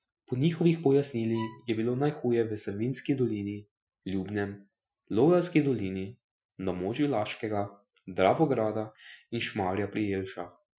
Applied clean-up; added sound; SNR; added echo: classical method Wiener filter.